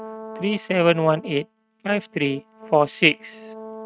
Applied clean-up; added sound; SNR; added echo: neural mask model RNNoise.